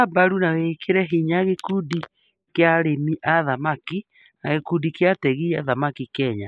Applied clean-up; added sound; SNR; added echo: neural mask model Resemble Enhance denoiser.